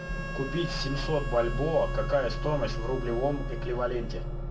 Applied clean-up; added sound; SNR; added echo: none; Harmonica; 14 dB; reverberation time 0.3 s.